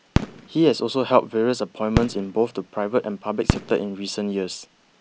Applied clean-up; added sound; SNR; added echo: none; Fireworks; 6 dB; none.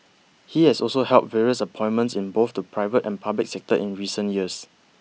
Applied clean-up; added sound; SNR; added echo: none; none; none; none.